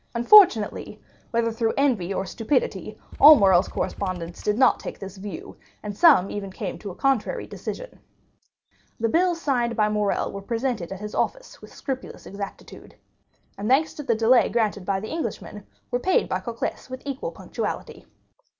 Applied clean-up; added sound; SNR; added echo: none; Motorcycle / Engine; 15 dB; none.